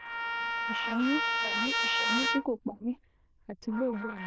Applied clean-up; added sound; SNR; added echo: neural diffusion model UNIVERSE++.